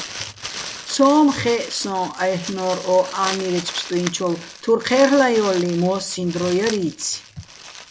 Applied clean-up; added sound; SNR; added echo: none; Crumpling, crinkling; 13 dB; none.